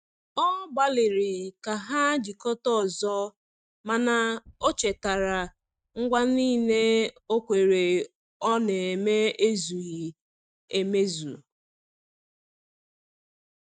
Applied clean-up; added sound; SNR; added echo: neural mask model RNNoise.